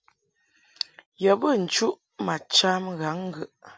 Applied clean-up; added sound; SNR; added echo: none; none; none; none.